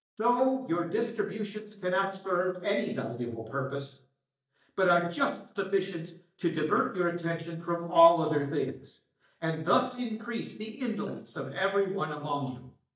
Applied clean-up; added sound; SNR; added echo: neural mask model DeepFilterNet 3.